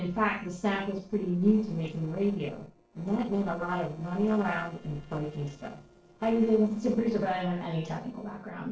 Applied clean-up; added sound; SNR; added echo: neural separator model SepFormer DNS4.